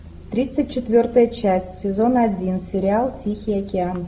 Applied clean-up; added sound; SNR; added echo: none; none; none; none.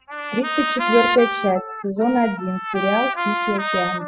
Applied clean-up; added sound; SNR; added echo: classical method spectral subtraction.